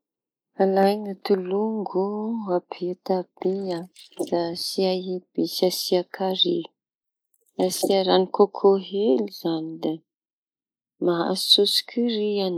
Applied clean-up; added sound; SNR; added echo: neural mask model Resemble Enhance denoiser.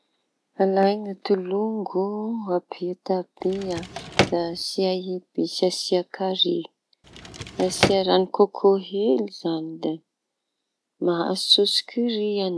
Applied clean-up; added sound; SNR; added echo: none; Drawer open or close; 4 dB; none.